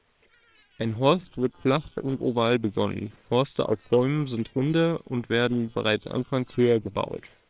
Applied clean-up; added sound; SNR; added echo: neural separator model SepFormer WHAM!.